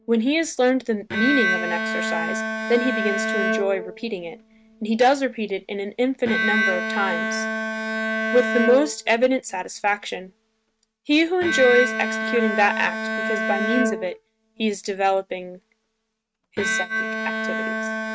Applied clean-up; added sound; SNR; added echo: neural mask model RNNoise.